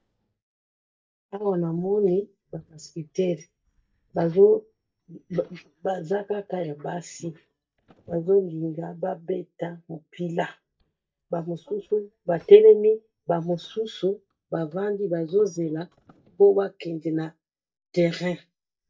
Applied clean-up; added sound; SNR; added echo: neural mask model DeepFilterNet 3.